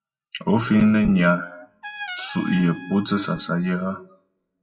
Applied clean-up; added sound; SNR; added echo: classical method WPE with log-MMSE.